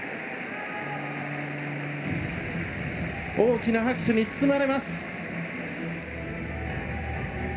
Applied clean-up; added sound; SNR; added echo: none; Bowed string instrument; 12 dB; reverberation time 2.8 s.